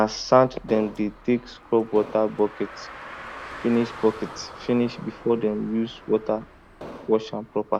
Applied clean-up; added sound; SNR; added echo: none; Car + Explosion; 17 dB; none.